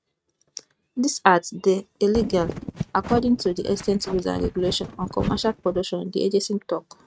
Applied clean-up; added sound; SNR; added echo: neural mask model RNNoise.